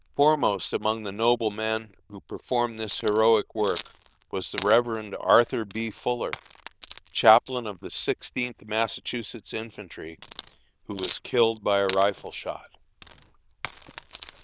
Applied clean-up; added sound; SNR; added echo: neural diffusion model UNIVERSE++.